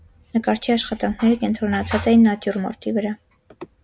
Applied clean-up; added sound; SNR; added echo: none; none; none; none.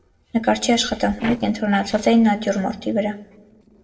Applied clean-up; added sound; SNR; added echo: neural separator model SepFormer DNS4.